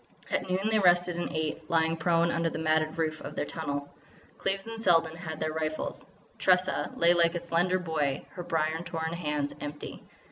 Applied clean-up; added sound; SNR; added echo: none; none; none; none.